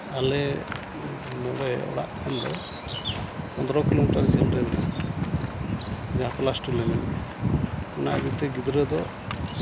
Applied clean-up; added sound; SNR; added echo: none; Waves, surf + Wind; 11 dB; none.